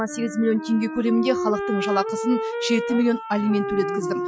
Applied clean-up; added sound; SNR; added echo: classical method Wiener filter.